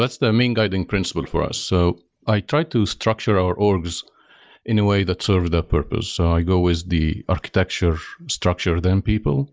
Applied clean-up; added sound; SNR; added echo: none; none; none; none.